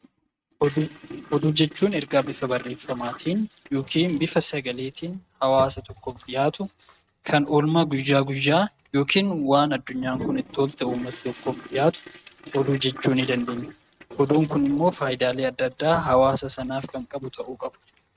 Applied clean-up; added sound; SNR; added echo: neural mask model RNNoise.